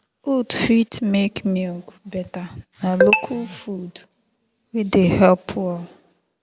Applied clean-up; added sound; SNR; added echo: none; none; none; none.